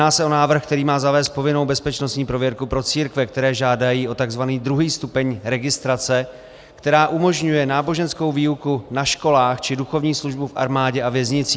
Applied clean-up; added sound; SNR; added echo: none; none; none; none.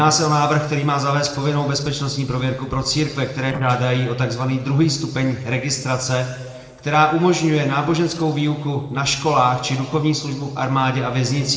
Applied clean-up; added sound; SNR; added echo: neural separator model SepFormer DNS4.